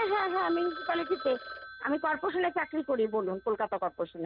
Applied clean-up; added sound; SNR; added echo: none; Telephone; 13 dB; none.